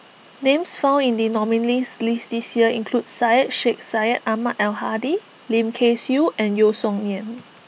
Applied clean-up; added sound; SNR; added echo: none; none; none; none.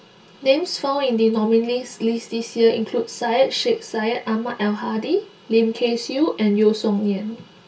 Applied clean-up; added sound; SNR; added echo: none; none; none; reverberation time 0.2 s.